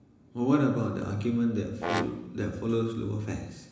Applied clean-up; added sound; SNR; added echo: none; Brass instrument; 9 dB; reverberation time 1.0 s.